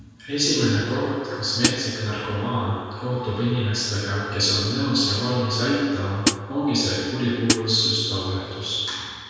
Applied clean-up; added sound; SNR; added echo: none; Hi-hat; -1 dB; reverberation time 1.9 s.